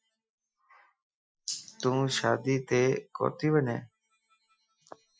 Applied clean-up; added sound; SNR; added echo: classical method Wiener filter.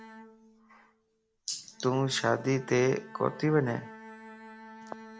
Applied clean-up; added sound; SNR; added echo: none; Bowed string instrument; 18 dB; none.